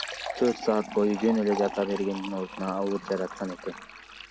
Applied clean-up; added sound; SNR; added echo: none; Fill (with liquid); 10 dB; none.